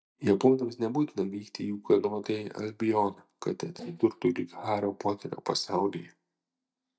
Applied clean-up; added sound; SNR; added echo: neural mask model DeepFilterNet 3.